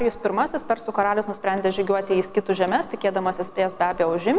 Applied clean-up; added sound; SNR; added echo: none; Walk, footsteps; 19 dB; none.